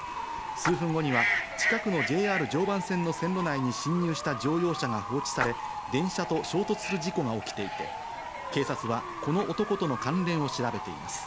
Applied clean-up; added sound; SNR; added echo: none; Bird / Fowl + Splash, splatter; 5 dB; none.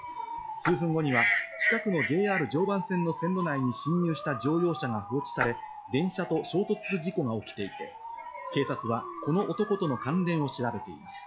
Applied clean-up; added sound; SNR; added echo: classical method log-MMSE.